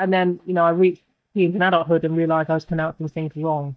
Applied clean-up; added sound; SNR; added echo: neural mask model DeepFilterNet 3.